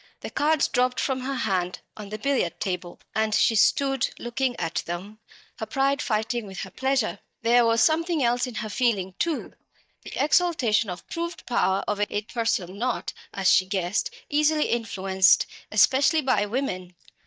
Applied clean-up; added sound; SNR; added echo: neural mask model DeepFilterNet 3.